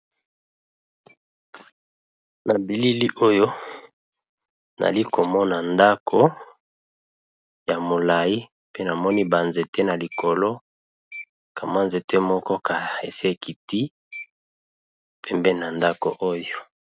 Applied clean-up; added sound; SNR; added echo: none; none; none; none.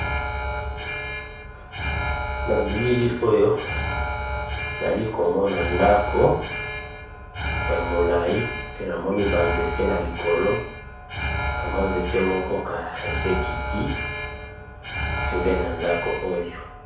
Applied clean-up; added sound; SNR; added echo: none; Alarm; 3 dB; reverberation time 0.6 s.